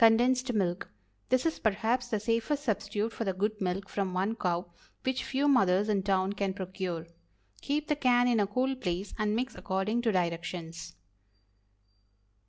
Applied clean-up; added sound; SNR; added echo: none; none; none; none.